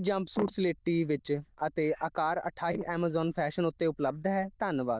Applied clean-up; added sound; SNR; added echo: neural diffusion model UNIVERSE++.